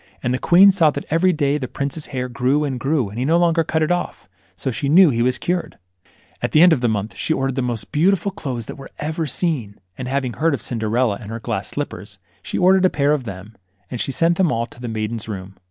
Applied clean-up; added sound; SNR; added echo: none; none; none; none.